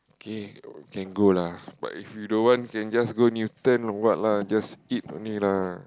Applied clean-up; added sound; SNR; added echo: none; none; none; none.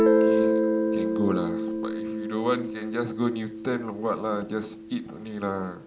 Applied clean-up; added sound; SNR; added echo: none; Guitar; -4 dB; reverberation time 0.4 s.